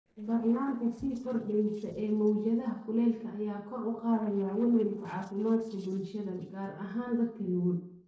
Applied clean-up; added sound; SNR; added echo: neural separator model SepFormer DNS4.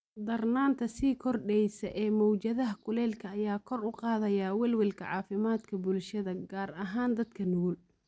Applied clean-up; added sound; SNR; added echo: none; none; none; none.